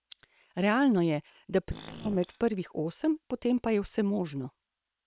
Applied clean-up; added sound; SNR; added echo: neural separator model SepFormer WHAM!.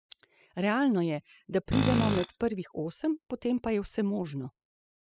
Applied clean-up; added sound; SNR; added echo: classical method spectral subtraction.